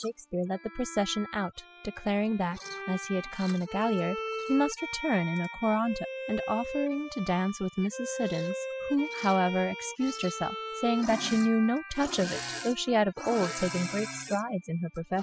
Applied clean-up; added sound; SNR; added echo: classical method spectral subtraction.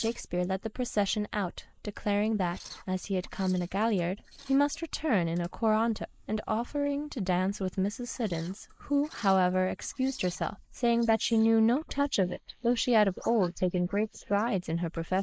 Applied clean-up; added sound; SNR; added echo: neural mask model Resemble Enhance denoiser.